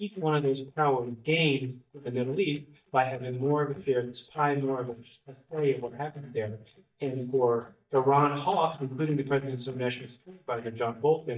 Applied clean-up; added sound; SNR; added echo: neural mask model DeepFilterNet 3.